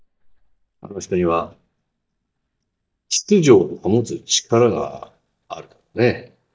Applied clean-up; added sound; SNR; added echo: neural mask model DeepFilterNet 3.